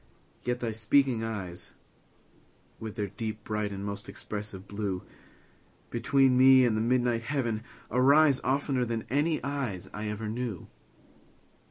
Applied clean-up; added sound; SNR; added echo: none; none; none; none.